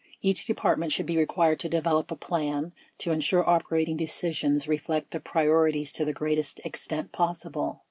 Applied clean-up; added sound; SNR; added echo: none; none; none; none.